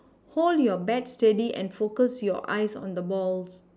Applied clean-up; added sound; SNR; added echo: none; none; none; none.